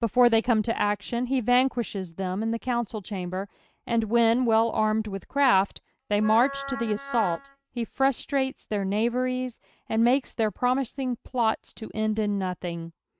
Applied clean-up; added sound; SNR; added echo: neural mask model RNNoise.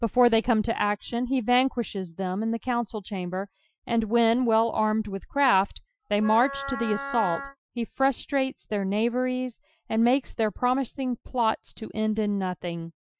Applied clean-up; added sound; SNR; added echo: classical method Wiener filter.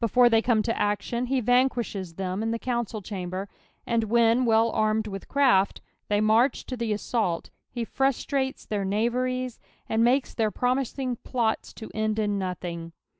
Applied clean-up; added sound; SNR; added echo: none; none; none; none.